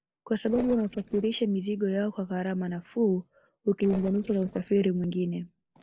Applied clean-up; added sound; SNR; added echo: neural separator model SepFormer DNS4.